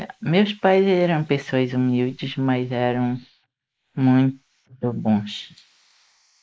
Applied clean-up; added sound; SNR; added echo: neural mask model Resemble Enhance denoiser.